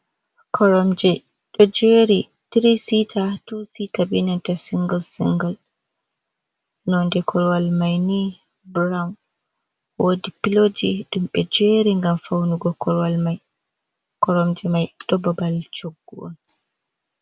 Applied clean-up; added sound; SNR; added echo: none; none; none; none.